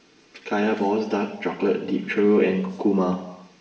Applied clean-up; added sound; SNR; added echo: none; none; none; reverberation time 0.8 s.